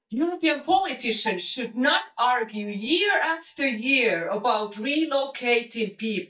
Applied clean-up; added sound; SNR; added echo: neural mask model DeepFilterNet 3.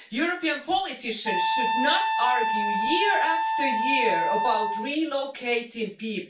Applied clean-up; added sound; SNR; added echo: none; Wind instrument, woodwind instrument; 0 dB; reverberation time 0.3 s.